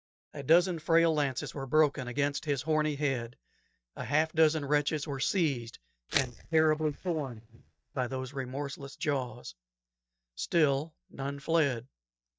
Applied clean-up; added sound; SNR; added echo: neural mask model DeepFilterNet 3.